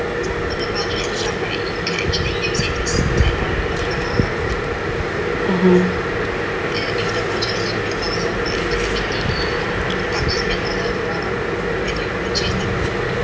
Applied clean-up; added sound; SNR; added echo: none; none; none; none.